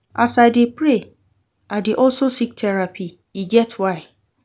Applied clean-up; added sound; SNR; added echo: none; none; none; none.